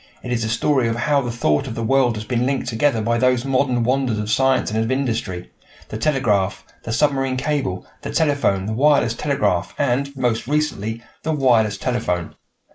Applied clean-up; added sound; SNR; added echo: neural mask model Resemble Enhance denoiser.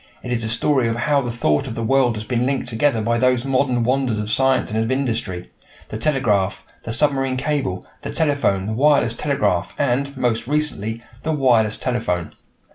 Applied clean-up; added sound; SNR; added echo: none; none; none; none.